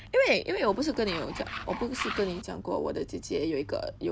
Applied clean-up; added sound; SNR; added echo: none; Tools; 9 dB; none.